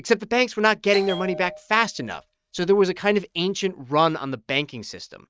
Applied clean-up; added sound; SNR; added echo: neural mask model RNNoise.